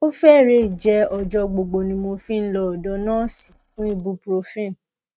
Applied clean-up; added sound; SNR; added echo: neural mask model RNNoise.